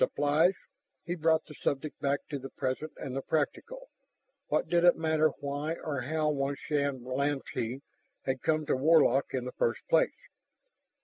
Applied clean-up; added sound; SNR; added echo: none; none; none; none.